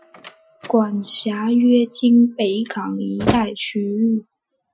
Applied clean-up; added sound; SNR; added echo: classical method Wiener filter.